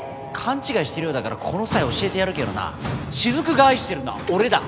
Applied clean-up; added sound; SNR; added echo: none; none; none; none.